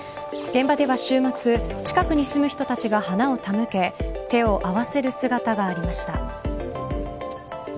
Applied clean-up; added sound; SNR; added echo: none; none; none; none.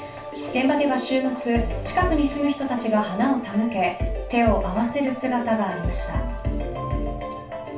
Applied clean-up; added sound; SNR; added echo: none; none; none; reverberation time 0.3 s.